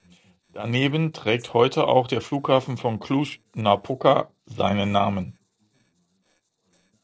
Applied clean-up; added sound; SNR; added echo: neural separator model SepFormer DNS4.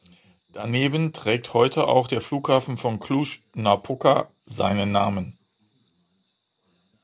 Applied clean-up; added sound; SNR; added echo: none; Insect; 13 dB; none.